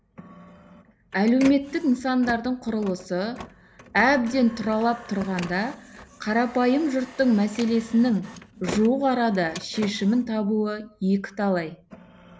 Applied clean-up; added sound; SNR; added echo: none; Printer; 17 dB; none.